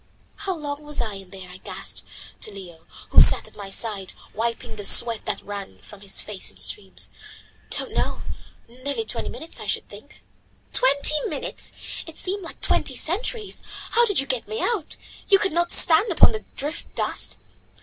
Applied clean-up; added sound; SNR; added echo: none; none; none; none.